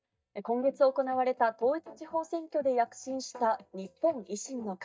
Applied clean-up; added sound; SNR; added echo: neural mask model DeepFilterNet 3.